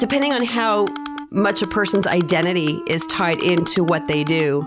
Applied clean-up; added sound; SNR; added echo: none; Typing + Wind instrument, woodwind instrument; 11 dB; none.